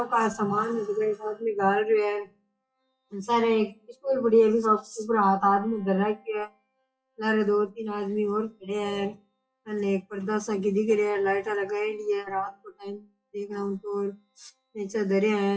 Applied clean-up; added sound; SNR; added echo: classical method WPE with log-MMSE.